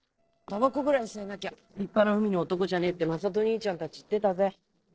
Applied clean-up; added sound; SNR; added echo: neural separator model SepFormer DNS4.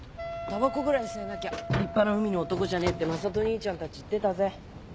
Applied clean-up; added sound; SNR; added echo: none; Wind instrument, woodwind instrument; 11 dB; none.